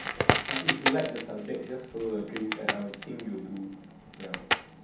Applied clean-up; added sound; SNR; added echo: none; Crackle; -3 dB; reverberation time 0.7 s.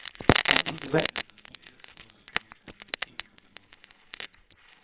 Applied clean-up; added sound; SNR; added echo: neural separator model SepFormer WHAMR!.